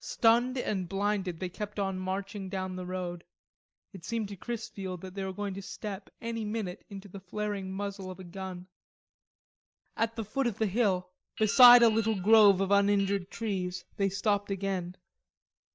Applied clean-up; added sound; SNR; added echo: neural mask model DeepFilterNet 3.